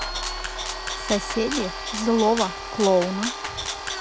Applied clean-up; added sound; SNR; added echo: none; Domestic sounds, home sounds + Rattle (instrument); 5 dB; none.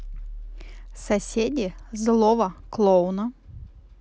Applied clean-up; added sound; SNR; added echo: none; none; none; none.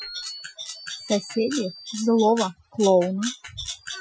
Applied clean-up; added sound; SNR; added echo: classical method Wiener filter.